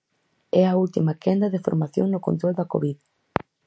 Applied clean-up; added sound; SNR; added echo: none; none; none; none.